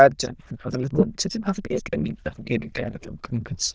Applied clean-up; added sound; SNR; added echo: neural diffusion model UNIVERSE++.